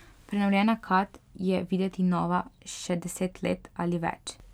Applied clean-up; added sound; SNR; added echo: none; none; none; none.